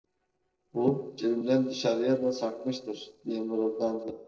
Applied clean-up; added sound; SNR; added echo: neural separator model SepFormer DNS4.